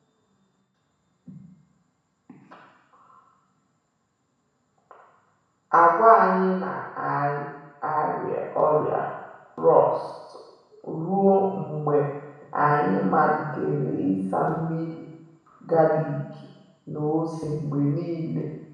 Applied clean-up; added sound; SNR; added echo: none; none; none; reverberation time 1.1 s.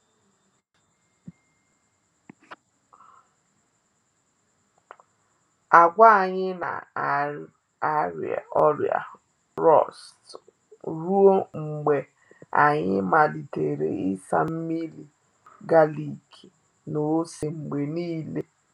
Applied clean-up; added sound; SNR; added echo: none; none; none; none.